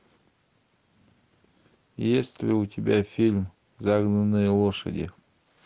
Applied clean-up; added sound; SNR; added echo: none; none; none; none.